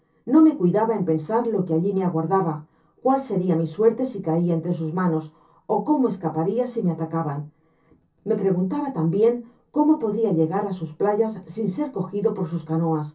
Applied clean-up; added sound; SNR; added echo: none; none; none; reverberation time 0.3 s.